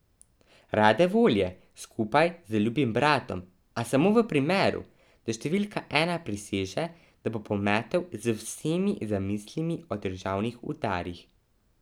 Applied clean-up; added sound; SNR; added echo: none; none; none; none.